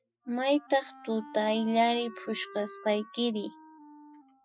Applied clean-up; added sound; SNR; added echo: classical method Wiener filter.